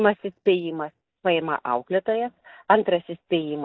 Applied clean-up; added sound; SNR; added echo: neural mask model DeepFilterNet 3.